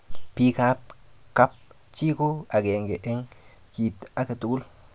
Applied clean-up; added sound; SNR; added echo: none; none; none; none.